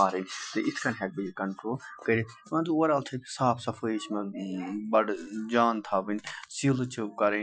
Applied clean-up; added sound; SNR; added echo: classical method Wiener filter.